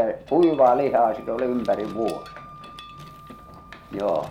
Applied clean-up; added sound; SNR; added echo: none; Wind instrument, woodwind instrument + Mechanisms; 19 dB; none.